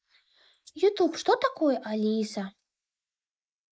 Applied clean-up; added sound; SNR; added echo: neural mask model Resemble Enhance denoiser.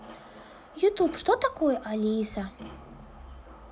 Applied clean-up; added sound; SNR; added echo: none; none; none; none.